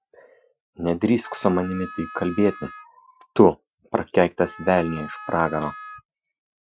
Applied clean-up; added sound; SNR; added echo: classical method Wiener filter.